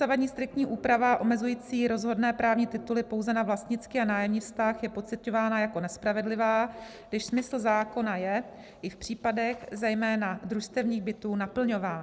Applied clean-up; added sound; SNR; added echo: none; none; none; none.